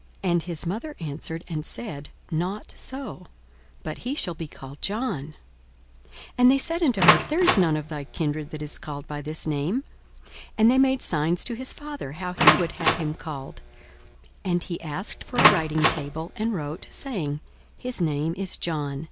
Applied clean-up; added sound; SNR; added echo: none; Door; -1 dB; none.